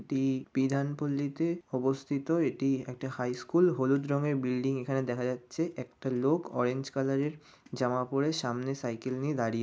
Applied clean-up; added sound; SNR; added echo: none; none; none; none.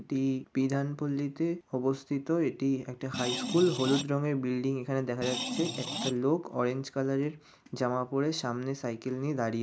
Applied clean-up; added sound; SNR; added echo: none; Screech; 5 dB; none.